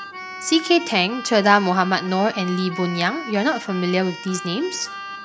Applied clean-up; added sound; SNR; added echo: none; Keyboard (musical); 13 dB; none.